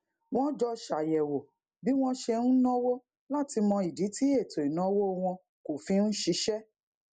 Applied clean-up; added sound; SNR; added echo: none; none; none; none.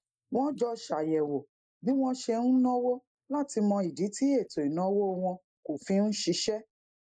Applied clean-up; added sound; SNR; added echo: neural mask model Resemble Enhance denoiser.